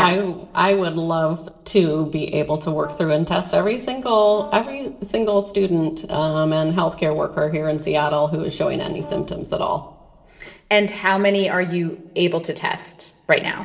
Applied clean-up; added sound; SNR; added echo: neural separator model SepFormer DNS4.